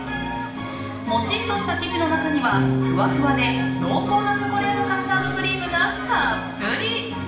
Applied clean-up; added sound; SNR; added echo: none; Bass guitar; 4 dB; reverberation time 0.8 s.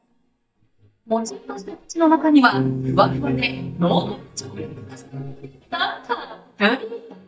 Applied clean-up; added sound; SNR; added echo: neural mask model DeepFilterNet 3.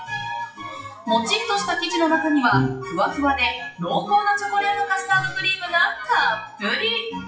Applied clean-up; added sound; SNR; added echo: classical method WPE with log-MMSE.